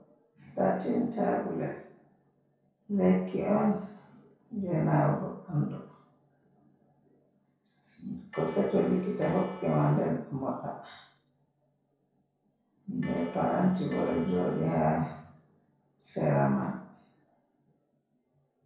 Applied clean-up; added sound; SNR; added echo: neural separator model SepFormer DNS4.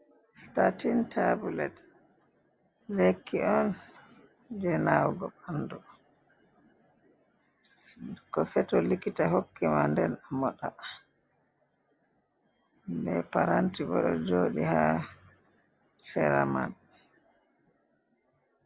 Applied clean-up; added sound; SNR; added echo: none; none; none; none.